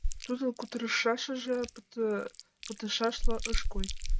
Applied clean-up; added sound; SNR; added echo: none; Chewing, mastication; -1 dB; none.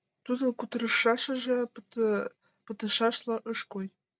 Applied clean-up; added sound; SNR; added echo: none; none; none; none.